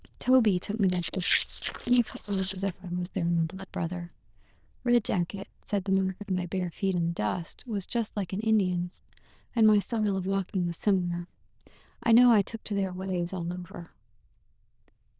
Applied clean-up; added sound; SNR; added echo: neural diffusion model UNIVERSE++.